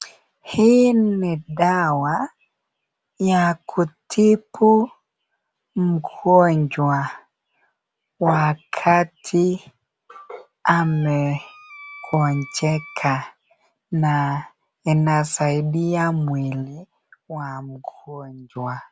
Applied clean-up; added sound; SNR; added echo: none; Wind instrument, woodwind instrument; 20 dB; none.